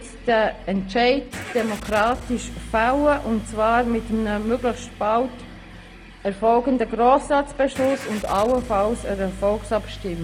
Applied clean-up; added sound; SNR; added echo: none; Engine starting / Car; 14 dB; none.